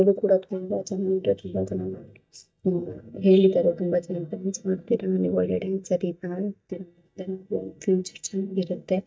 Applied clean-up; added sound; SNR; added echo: neural mask model DeepFilterNet 3.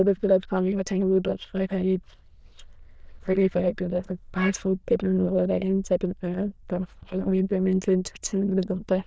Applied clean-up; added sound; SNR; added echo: neural diffusion model UNIVERSE++.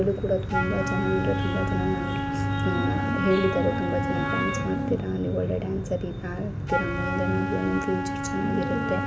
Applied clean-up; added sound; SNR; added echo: none; Wind instrument, woodwind instrument; 5 dB; none.